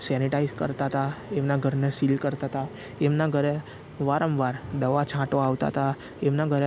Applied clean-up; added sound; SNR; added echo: none; none; none; none.